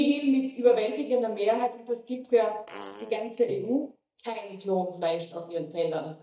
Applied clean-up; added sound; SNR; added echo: neural mask model DeepFilterNet 3.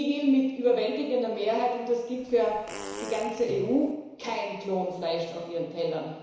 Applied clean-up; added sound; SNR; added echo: none; Fart; 14 dB; reverberation time 1.0 s.